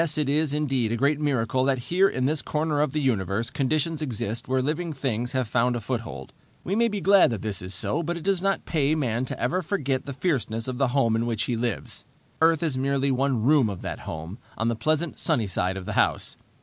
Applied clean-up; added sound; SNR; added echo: none; none; none; none.